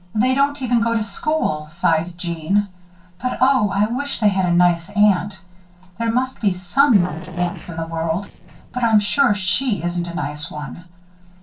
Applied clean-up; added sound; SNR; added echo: neural separator model SepFormer DNS4.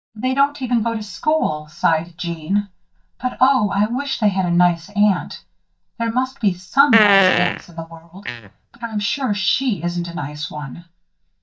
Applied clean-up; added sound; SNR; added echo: neural mask model DeepFilterNet 3.